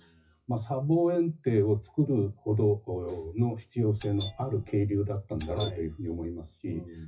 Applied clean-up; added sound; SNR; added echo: classical method WPE with log-MMSE.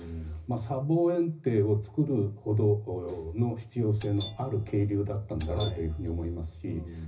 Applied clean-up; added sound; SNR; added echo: none; Doorbell; 17 dB; reverberation time 0.4 s.